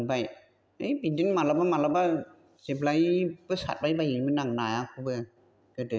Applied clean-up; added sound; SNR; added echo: none; none; none; none.